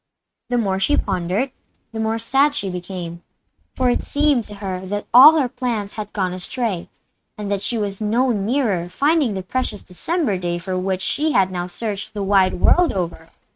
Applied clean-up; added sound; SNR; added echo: neural mask model RNNoise.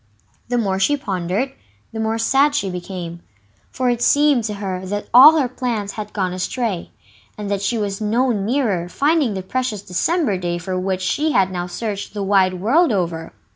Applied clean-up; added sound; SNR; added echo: none; none; none; none.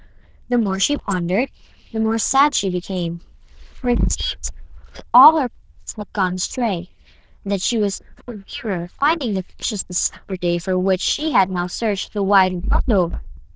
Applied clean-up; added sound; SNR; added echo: neural diffusion model UNIVERSE++.